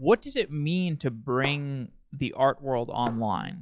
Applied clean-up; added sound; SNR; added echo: classical method log-MMSE.